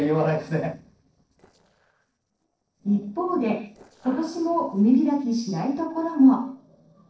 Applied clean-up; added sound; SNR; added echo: neural separator model SepFormer DNS4.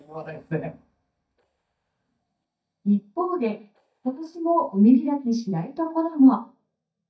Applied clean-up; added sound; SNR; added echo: neural mask model DeepFilterNet 3.